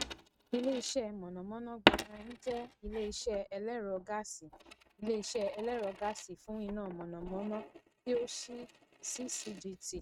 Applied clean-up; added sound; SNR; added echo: neural mask model RNNoise.